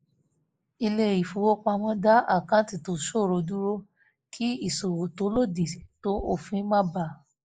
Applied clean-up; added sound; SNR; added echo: neural mask model Resemble Enhance denoiser.